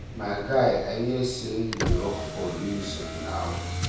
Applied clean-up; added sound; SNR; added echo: none; Motor vehicle (road); 2 dB; reverberation time 0.7 s.